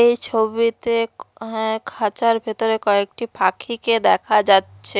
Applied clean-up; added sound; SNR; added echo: none; none; none; none.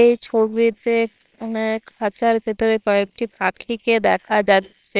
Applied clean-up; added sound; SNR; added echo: neural separator model SepFormer WHAMR!.